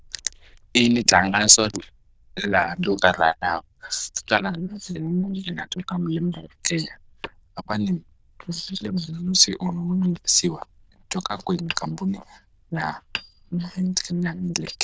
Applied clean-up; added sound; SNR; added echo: neural diffusion model UNIVERSE++.